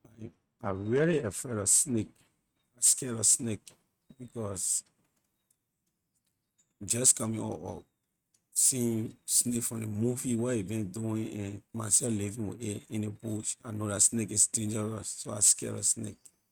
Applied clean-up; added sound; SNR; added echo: neural mask model RNNoise.